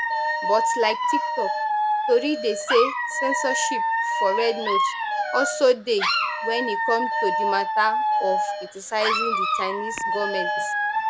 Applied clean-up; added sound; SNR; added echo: none; Alarm / Dog; -2 dB; none.